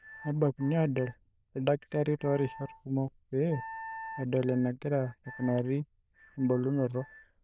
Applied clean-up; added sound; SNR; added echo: neural diffusion model UNIVERSE++.